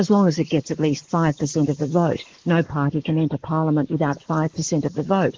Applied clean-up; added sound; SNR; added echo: neural mask model Resemble Enhance denoiser.